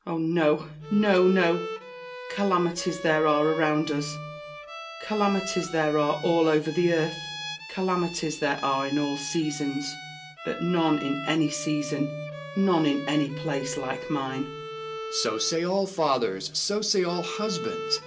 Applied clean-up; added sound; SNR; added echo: none; Bowed string instrument; 11 dB; reverberation time 0.2 s.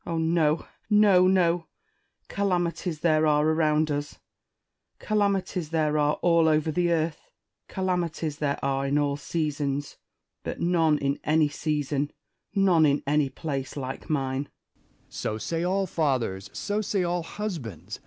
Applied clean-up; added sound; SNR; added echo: none; none; none; none.